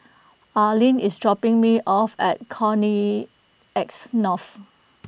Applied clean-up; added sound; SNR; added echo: none; none; none; none.